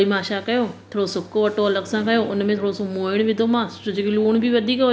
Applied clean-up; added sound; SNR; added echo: none; none; none; none.